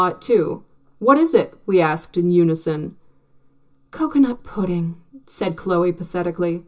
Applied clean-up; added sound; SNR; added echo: none; none; none; reverberation time 0.2 s.